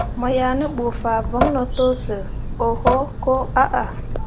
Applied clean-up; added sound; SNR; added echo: none; Drip / Sink (filling or washing) / Water tap, faucet; 4 dB; none.